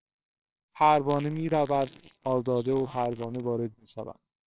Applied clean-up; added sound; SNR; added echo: neural separator model SepFormer WHAMR!.